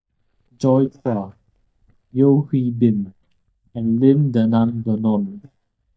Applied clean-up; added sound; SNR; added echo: neural mask model DeepFilterNet 3.